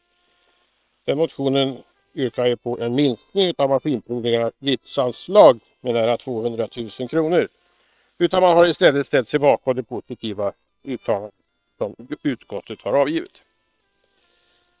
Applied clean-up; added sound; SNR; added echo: neural separator model SepFormer WHAM!.